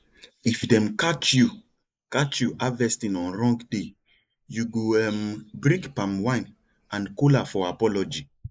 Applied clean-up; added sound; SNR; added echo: neural mask model Resemble Enhance denoiser.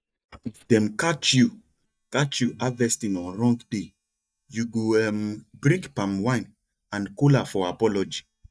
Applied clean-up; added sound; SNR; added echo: neural mask model DeepFilterNet 3.